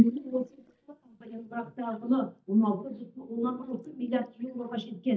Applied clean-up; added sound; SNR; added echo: neural mask model DeepFilterNet 3.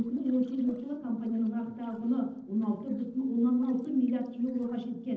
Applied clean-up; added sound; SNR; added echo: neural separator model SepFormer DNS4.